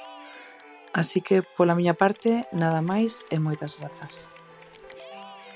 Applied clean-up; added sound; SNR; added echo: none; Keyboard (musical) + Cheering / Clapping; 20 dB; none.